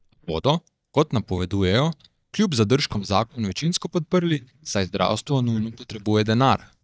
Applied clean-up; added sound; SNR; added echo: neural mask model DeepFilterNet 3.